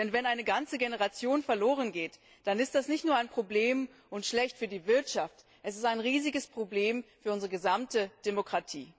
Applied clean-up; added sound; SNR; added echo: none; none; none; none.